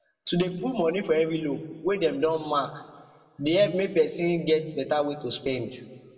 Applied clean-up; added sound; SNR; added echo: none; none; none; reverberation time 1.0 s.